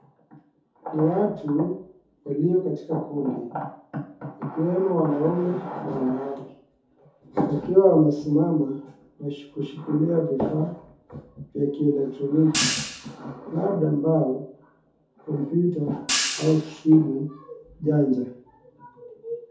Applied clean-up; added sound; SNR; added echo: none; Hi-hat; 6 dB; reverberation time 0.5 s.